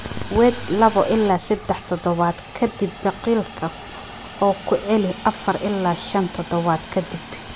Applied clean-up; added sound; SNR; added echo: none; Hiss; 11 dB; none.